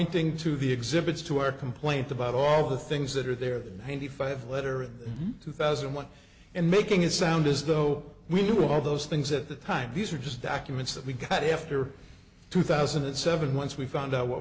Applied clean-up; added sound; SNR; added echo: none; none; none; none.